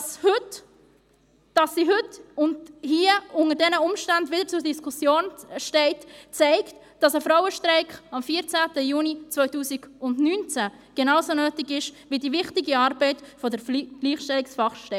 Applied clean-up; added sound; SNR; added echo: none; none; none; none.